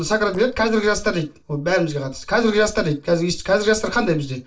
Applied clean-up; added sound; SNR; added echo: neural separator model SepFormer DNS4.